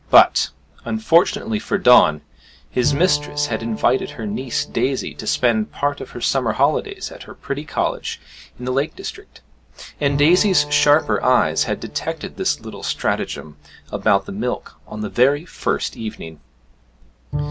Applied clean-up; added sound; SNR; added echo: none; Bowed string instrument; 14 dB; none.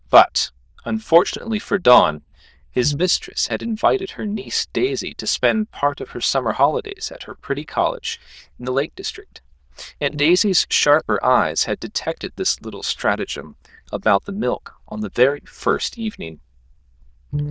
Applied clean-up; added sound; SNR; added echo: neural diffusion model UNIVERSE++.